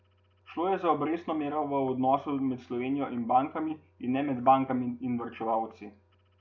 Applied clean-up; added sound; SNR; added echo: none; none; none; none.